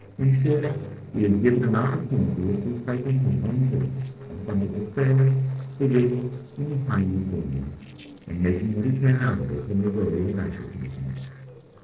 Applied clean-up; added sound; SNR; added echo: neural separator model SepFormer DNS4.